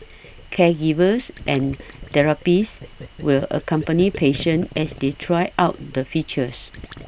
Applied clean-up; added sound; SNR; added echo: none; Gurgling; 18 dB; none.